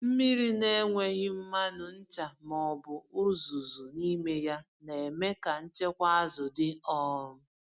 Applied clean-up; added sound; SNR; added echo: none; none; none; none.